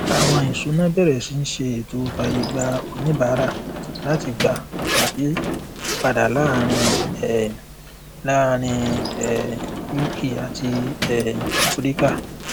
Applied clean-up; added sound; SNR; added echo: none; Sliding door / Slam + Zipper (clothing); 4 dB; none.